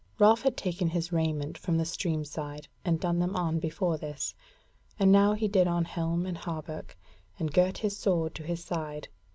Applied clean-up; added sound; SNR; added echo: none; none; none; none.